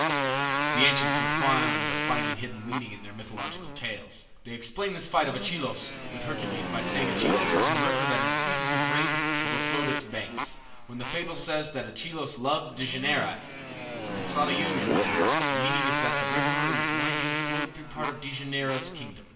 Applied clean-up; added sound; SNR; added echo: none; Motorcycle; -3 dB; reverberation time 0.7 s.